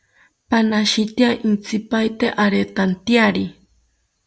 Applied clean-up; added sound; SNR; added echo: none; none; none; none.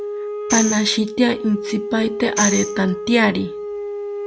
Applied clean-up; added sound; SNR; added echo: none; Wind instrument, woodwind instrument + Tambourine; 6 dB; none.